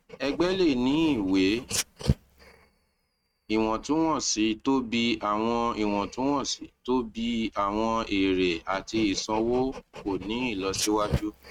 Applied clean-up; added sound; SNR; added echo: neural mask model RNNoise.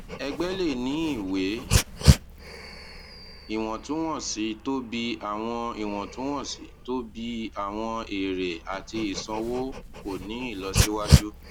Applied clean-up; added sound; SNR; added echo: none; Dog; -2 dB; none.